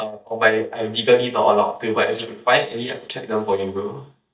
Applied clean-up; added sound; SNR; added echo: neural mask model DeepFilterNet 3.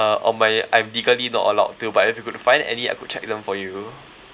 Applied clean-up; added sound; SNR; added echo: none; none; none; none.